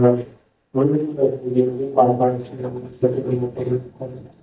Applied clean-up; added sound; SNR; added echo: neural mask model DeepFilterNet 3.